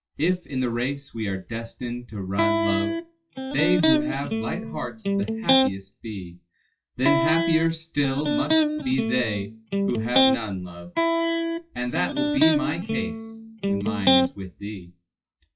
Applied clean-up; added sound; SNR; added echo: classical method WPE with log-MMSE.